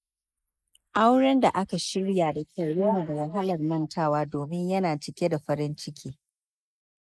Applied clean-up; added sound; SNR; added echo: neural mask model Resemble Enhance denoiser.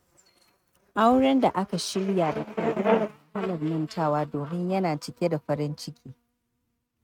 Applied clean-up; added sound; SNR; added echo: neural mask model RNNoise.